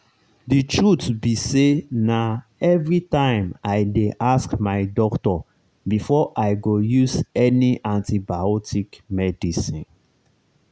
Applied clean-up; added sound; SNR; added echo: none; none; none; none.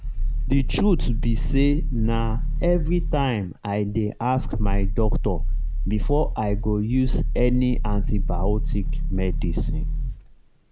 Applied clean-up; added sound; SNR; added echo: none; Growling; -3 dB; none.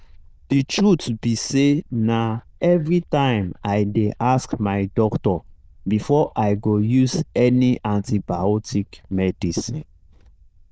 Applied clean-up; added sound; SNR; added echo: neural diffusion model UNIVERSE++.